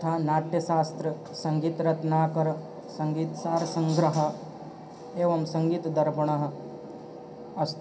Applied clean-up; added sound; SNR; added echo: none; Wind instrument, woodwind instrument; 19 dB; reverberation time 0.3 s.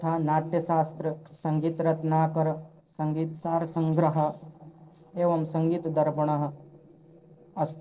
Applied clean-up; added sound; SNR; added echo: neural separator model SepFormer DNS4.